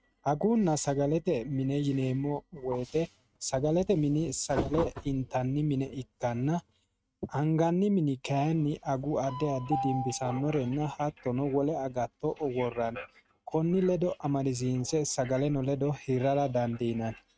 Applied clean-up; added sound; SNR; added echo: neural mask model RNNoise.